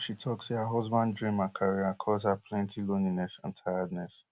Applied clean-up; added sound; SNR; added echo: none; none; none; none.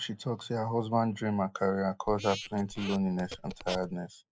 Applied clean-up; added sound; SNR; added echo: neural mask model Resemble Enhance denoiser.